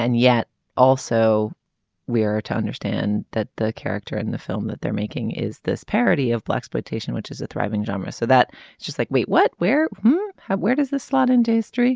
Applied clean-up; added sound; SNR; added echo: none; none; none; none.